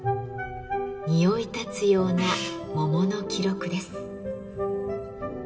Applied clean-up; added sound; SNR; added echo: none; Gong; 11 dB; reverberation time 2.6 s.